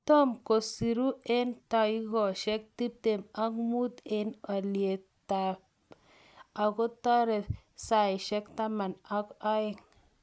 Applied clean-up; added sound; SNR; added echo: none; none; none; none.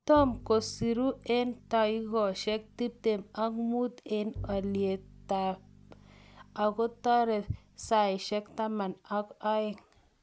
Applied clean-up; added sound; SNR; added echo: none; Bowed string instrument; 17 dB; none.